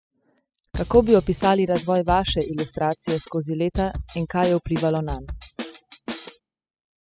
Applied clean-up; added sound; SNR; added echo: classical method spectral subtraction.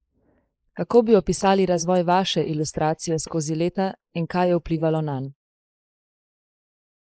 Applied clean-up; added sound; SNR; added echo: neural mask model Resemble Enhance denoiser.